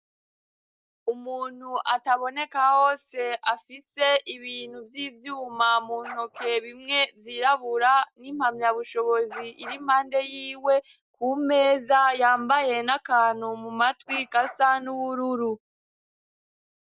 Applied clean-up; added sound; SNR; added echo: neural separator model SepFormer DNS4.